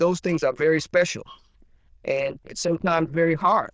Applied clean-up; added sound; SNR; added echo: neural diffusion model UNIVERSE++.